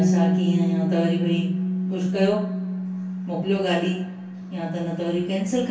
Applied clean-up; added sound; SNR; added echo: none; Bass guitar; -1 dB; reverberation time 0.3 s.